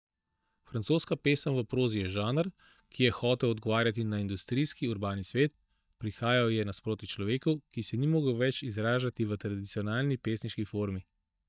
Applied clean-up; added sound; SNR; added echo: neural mask model DeepFilterNet 3.